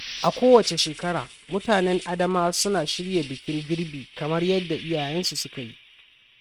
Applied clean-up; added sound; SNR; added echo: neural mask model RNNoise.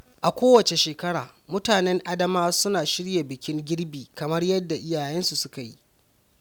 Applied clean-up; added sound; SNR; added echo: none; none; none; none.